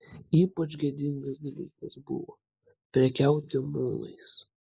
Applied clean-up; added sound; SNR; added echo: neural mask model Resemble Enhance denoiser.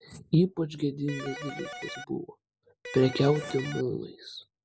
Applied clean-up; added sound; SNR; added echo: none; Electric guitar; 10 dB; none.